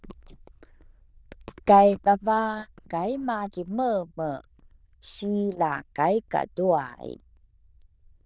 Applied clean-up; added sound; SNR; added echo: neural diffusion model UNIVERSE++.